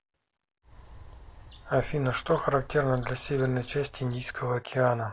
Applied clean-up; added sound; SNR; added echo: none; Bird; 15 dB; none.